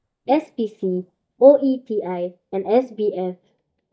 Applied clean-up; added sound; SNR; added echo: neural mask model DeepFilterNet 3.